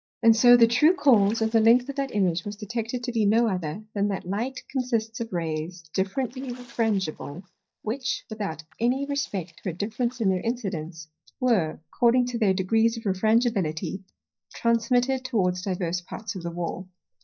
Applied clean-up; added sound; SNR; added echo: neural mask model DeepFilterNet 3.